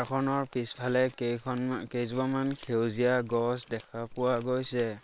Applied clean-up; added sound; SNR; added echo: neural separator model SepFormer WHAM!.